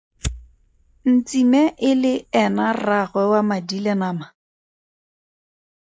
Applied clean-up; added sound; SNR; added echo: none; Fire; 17 dB; none.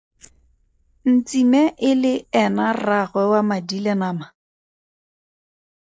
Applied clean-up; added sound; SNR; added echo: neural separator model SepFormer DNS4.